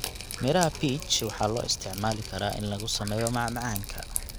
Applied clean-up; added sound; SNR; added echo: none; Drip; 8 dB; none.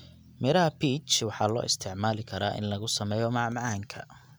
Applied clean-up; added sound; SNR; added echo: none; none; none; none.